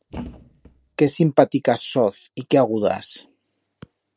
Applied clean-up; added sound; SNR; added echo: neural separator model SepFormer DNS4.